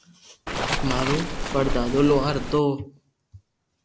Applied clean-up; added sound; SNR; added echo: none; Waves, surf; 1 dB; none.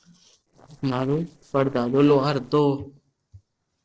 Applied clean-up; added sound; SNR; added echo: neural separator model SepFormer DNS4.